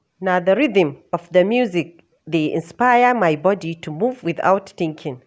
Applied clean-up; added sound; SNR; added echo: none; none; none; none.